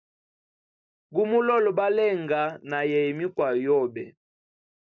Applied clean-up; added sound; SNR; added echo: neural mask model Resemble Enhance denoiser.